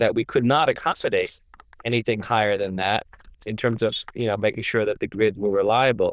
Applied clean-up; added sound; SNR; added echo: neural diffusion model UNIVERSE++.